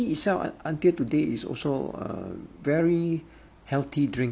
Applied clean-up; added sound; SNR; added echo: none; none; none; none.